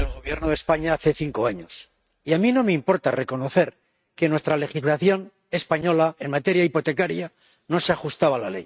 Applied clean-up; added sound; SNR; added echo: neural mask model RNNoise.